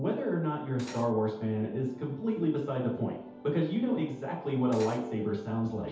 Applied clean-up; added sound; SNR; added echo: none; Cutlery, silverware; 15 dB; reverberation time 0.8 s.